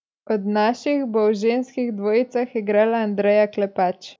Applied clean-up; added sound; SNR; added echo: none; none; none; none.